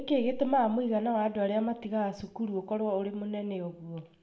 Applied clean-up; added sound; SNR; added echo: none; none; none; reverberation time 0.5 s.